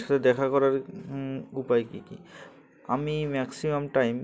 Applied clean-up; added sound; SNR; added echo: none; none; none; none.